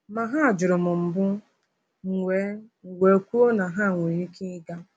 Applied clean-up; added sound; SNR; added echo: none; none; none; none.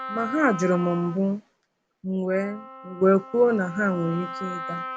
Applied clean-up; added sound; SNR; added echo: none; Wind instrument, woodwind instrument; 12 dB; none.